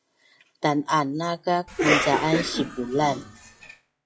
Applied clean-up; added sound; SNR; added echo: classical method WPE with log-MMSE.